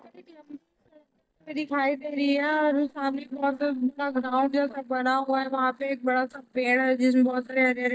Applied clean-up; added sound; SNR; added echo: neural mask model DeepFilterNet 3.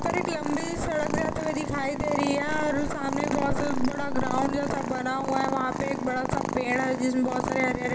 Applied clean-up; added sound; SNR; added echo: none; Purr; 4 dB; reverberation time 1.0 s.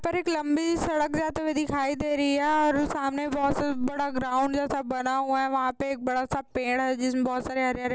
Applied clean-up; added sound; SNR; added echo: none; none; none; none.